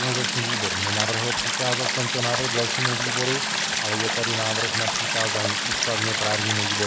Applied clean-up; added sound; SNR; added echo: none; Stream; -5 dB; none.